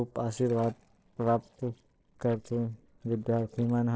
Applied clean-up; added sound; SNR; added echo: neural separator model SepFormer DNS4.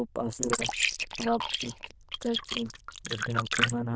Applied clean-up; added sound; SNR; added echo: neural diffusion model UNIVERSE++.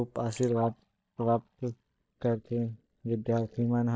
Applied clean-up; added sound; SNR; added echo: neural mask model DeepFilterNet 3.